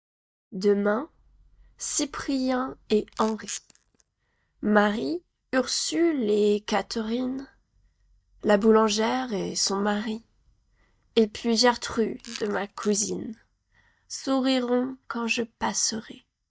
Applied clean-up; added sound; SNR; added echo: neural mask model DeepFilterNet 3.